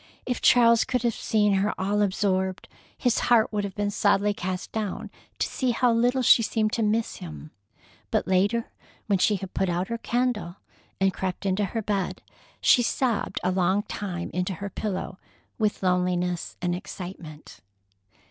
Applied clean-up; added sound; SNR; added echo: none; none; none; none.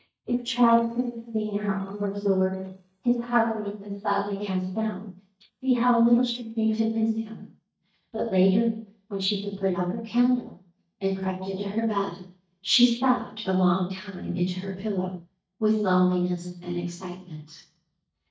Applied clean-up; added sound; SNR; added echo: neural mask model DeepFilterNet 3.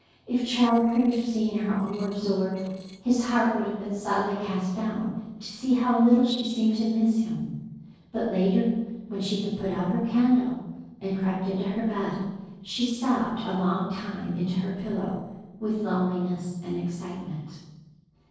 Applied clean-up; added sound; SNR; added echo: neural separator model SepFormer DNS4.